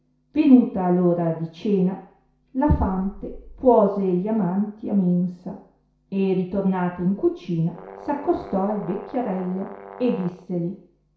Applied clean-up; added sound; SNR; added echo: none; Brass instrument; 17 dB; reverberation time 0.6 s.